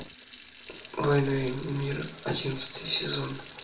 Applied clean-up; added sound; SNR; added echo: none; Sink (filling or washing) / Water tap, faucet; 13 dB; reverberation time 0.3 s.